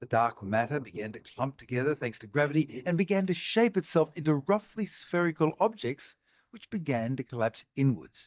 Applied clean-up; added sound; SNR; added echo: neural mask model DeepFilterNet 3.